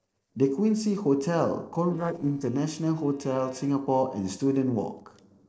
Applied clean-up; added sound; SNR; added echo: neural separator model SepFormer DNS4.